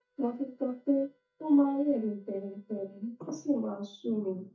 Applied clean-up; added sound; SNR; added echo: neural mask model DeepFilterNet 3.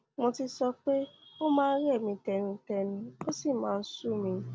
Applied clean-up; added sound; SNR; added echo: none; none; none; none.